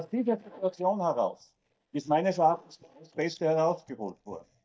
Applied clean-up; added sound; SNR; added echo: neural mask model DeepFilterNet 3.